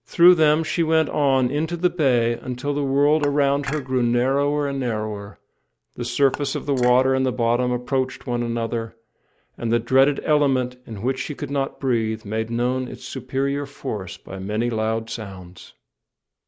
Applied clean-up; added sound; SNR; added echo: neural mask model Resemble Enhance denoiser.